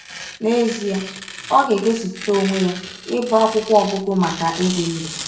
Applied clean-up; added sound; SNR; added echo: none; Tearing; 13 dB; reverberation time 0.6 s.